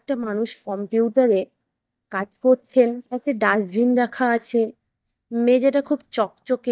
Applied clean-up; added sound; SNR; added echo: neural mask model DeepFilterNet 3.